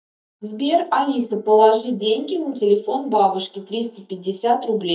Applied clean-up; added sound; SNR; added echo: neural mask model DeepFilterNet 3.